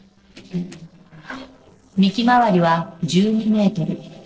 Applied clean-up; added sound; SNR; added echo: neural separator model SepFormer DNS4.